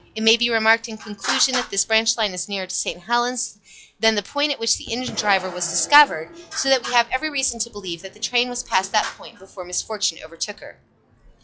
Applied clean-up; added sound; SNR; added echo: classical method log-MMSE.